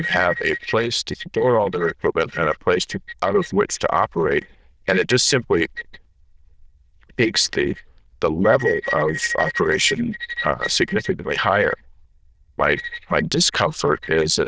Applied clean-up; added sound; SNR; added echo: neural diffusion model UNIVERSE++.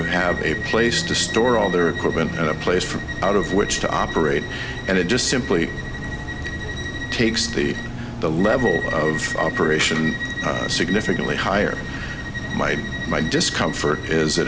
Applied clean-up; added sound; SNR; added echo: none; Bus + Bowed string instrument; 6 dB; none.